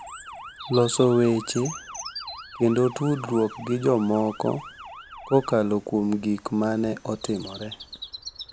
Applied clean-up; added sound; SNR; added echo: none; Motor vehicle (road) / Siren + Bird vocalization, bird call, bird song; 15 dB; none.